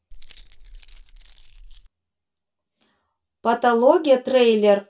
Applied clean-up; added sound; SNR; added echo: none; Keys jangling; 18 dB; reverberation time 0.2 s.